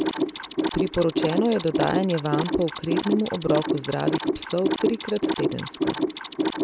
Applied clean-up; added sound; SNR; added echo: none; Mechanisms; 0 dB; none.